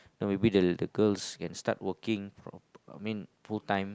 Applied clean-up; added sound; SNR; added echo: none; none; none; none.